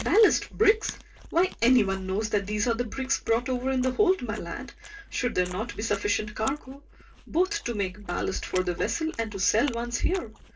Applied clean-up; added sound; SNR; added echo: none; Chewing, mastication; 20 dB; reverberation time 0.2 s.